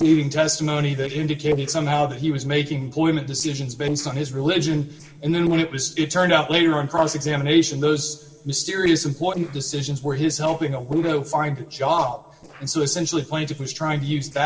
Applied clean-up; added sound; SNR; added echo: neural separator model SepFormer DNS4.